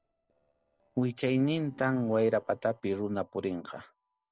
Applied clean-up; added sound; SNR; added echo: neural separator model SepFormer DNS4.